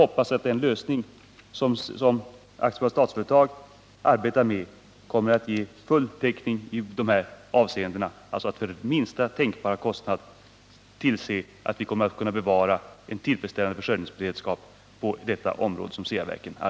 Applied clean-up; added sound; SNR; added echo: none; none; none; none.